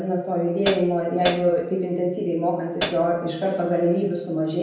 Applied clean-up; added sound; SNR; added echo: none; Hi-hat; 6 dB; reverberation time 0.9 s.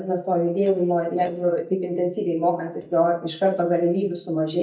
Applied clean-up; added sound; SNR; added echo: neural mask model DeepFilterNet 3.